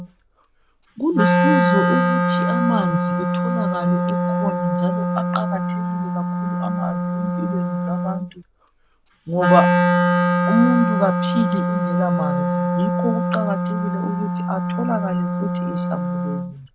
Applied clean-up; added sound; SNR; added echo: none; Wind instrument, woodwind instrument; -4 dB; none.